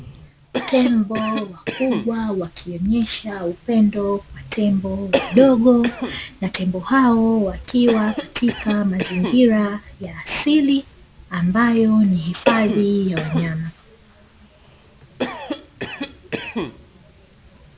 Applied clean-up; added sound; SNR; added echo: none; Cough; 11 dB; none.